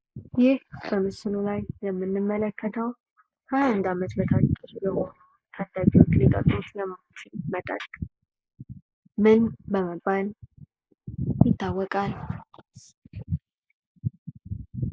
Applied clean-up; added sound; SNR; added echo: neural mask model Resemble Enhance denoiser.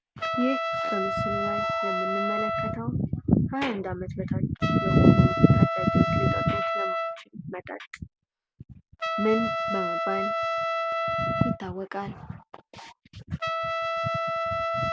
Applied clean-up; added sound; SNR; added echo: none; Trumpet; 2 dB; none.